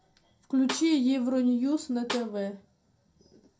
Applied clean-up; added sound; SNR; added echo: none; Snare drum; 14 dB; reverberation time 0.2 s.